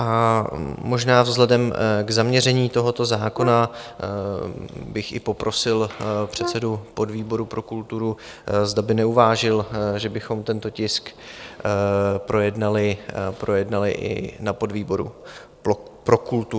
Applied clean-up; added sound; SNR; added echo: none; Brass instrument; 12 dB; none.